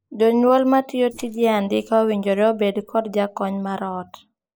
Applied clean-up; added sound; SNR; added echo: neural mask model Resemble Enhance denoiser.